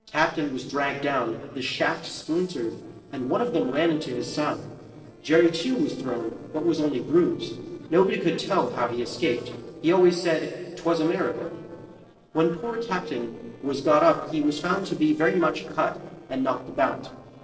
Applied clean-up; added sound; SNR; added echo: neural separator model SepFormer DNS4.